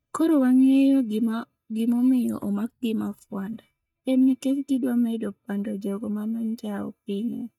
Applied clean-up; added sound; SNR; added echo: neural mask model DeepFilterNet 3.